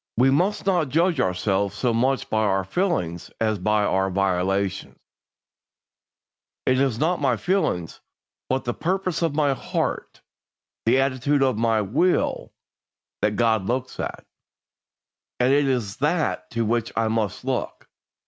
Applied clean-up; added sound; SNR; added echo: none; none; none; none.